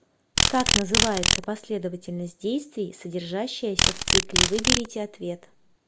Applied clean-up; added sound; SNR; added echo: none; Insect; -5 dB; none.